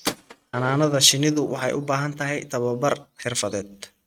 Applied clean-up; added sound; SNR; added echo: neural mask model RNNoise.